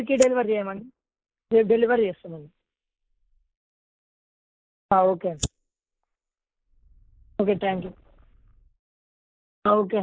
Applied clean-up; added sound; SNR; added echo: neural mask model Resemble Enhance denoiser.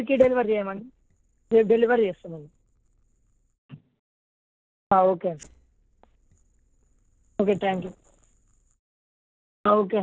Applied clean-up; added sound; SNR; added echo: neural separator model SepFormer DNS4.